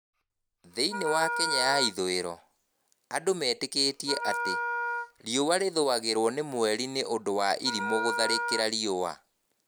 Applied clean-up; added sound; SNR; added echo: none; Wind instrument, woodwind instrument; 5 dB; none.